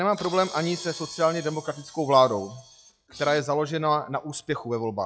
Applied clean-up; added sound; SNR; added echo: classical method log-MMSE.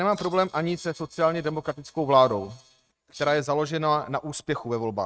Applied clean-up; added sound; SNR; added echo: neural mask model RNNoise.